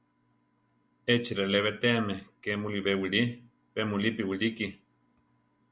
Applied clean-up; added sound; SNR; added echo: none; none; none; none.